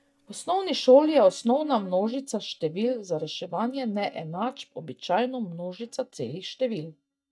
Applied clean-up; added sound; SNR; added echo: neural mask model DeepFilterNet 3.